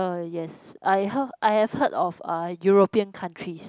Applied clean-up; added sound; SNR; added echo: none; none; none; none.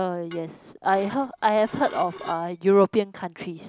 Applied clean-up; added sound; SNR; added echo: none; Dishes, pots, and pans / Glass; 19 dB; none.